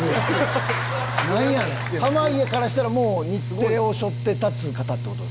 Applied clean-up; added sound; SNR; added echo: none; Mechanical fan; 6 dB; none.